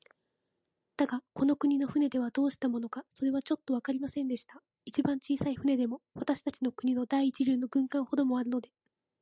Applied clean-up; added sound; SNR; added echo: none; none; none; none.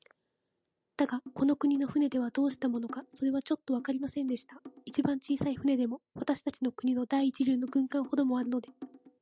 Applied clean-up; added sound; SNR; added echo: none; Drum; 19 dB; none.